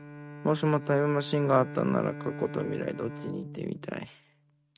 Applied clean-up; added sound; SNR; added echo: neural mask model RNNoise.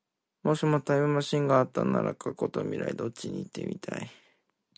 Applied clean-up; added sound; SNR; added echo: none; none; none; none.